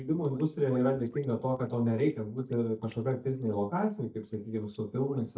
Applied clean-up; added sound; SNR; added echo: neural mask model DeepFilterNet 3.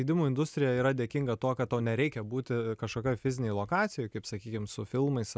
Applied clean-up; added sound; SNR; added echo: none; none; none; none.